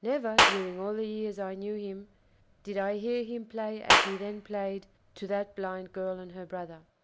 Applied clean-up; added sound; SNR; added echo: none; Clapping; -2 dB; none.